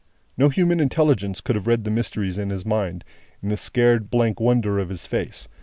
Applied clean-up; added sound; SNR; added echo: none; none; none; none.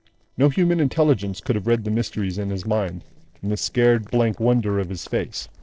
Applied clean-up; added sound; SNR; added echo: neural separator model SepFormer DNS4.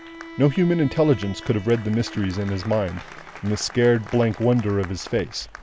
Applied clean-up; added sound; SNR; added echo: none; Applause + Bowed string instrument; 18 dB; none.